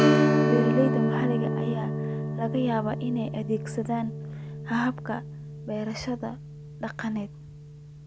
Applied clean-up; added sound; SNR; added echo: none; Strum; -3 dB; none.